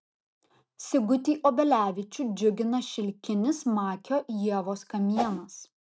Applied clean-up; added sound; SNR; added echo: neural mask model RNNoise.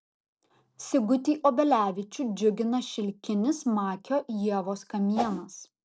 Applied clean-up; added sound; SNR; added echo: neural separator model SepFormer DNS4.